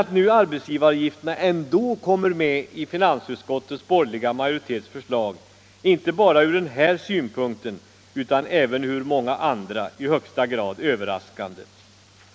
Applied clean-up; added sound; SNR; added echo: none; none; none; none.